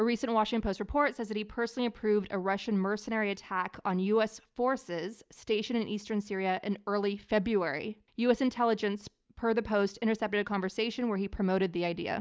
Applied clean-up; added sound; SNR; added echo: none; none; none; none.